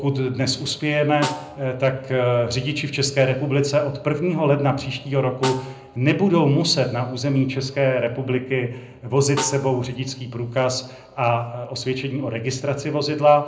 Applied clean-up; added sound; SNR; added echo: none; Snare drum; 15 dB; reverberation time 0.4 s.